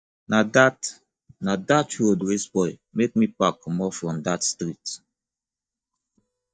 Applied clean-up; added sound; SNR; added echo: neural mask model DeepFilterNet 3.